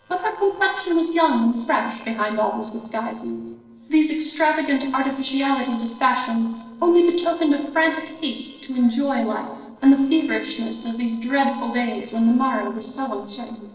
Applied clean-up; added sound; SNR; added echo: neural separator model SepFormer DNS4.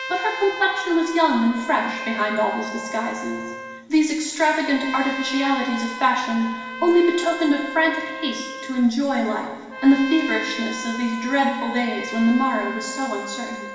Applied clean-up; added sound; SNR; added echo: none; Trumpet; 11 dB; reverberation time 1.2 s.